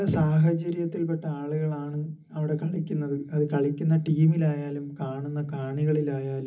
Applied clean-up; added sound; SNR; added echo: none; none; none; reverberation time 0.4 s.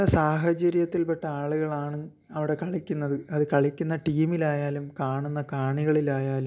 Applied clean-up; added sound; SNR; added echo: none; none; none; none.